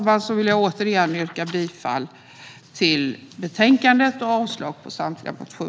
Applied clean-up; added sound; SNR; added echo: none; none; none; none.